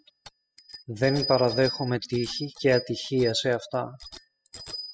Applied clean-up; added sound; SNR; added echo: classical method spectral subtraction.